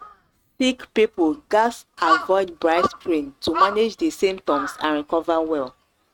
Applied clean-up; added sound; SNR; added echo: neural mask model RNNoise.